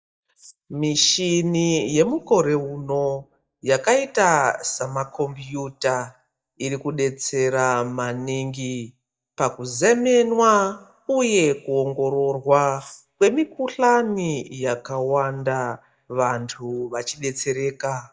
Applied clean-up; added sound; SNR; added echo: neural mask model DeepFilterNet 3.